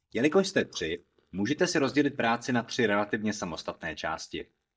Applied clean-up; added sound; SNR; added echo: neural mask model DeepFilterNet 3.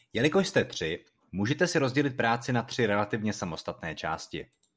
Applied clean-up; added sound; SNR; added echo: none; none; none; none.